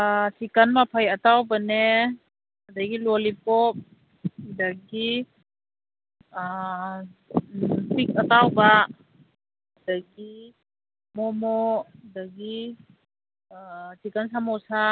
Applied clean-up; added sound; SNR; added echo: none; none; none; none.